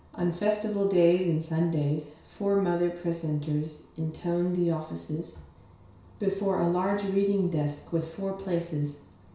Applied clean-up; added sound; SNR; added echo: none; none; none; reverberation time 0.6 s.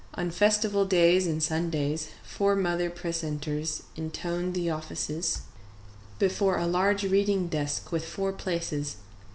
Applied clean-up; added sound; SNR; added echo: none; none; none; none.